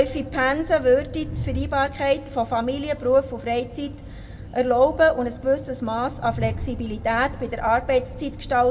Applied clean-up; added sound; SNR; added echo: none; Train; 11 dB; reverberation time 1.6 s.